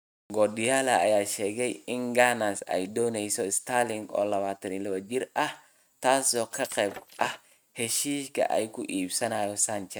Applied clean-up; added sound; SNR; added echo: neural mask model RNNoise.